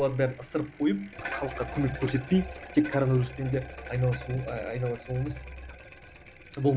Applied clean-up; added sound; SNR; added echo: none; Bicycle; 14 dB; none.